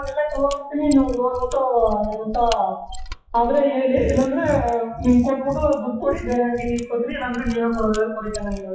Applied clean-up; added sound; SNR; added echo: classical method WPE with log-MMSE.